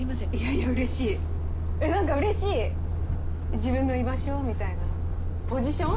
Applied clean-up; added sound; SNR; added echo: none; Truck; -3 dB; none.